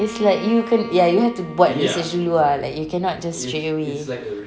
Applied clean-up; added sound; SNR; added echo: none; Bowed string instrument; 15 dB; none.